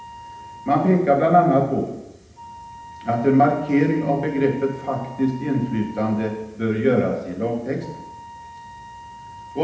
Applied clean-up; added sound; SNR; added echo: none; Wind instrument, woodwind instrument; 19 dB; reverberation time 0.8 s.